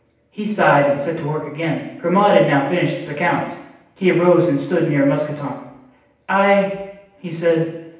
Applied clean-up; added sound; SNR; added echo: none; none; none; reverberation time 0.9 s.